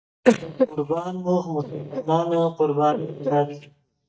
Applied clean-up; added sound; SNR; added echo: neural mask model DeepFilterNet 3.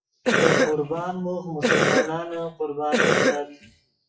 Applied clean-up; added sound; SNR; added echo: classical method WPE with log-MMSE.